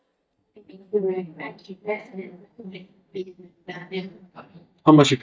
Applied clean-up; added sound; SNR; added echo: neural mask model DeepFilterNet 3.